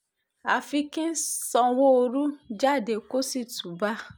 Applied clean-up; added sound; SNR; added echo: none; none; none; none.